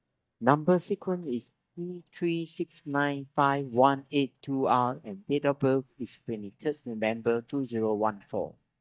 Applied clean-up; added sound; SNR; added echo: neural mask model DeepFilterNet 3.